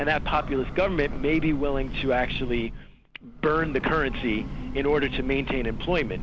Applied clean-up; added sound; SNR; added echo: none; Train / Breathing; 5 dB; none.